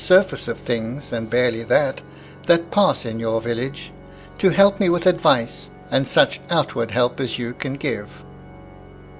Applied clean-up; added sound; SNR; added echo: none; Organ; 19 dB; none.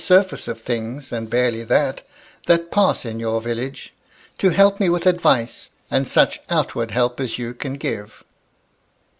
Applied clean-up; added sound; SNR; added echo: none; none; none; none.